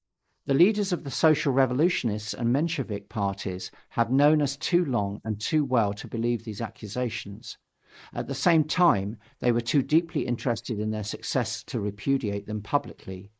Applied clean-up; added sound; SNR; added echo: neural mask model Resemble Enhance denoiser.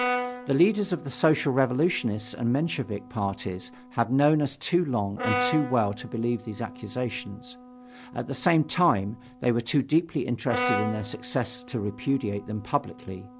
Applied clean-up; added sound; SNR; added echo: none; Brass instrument; 10 dB; none.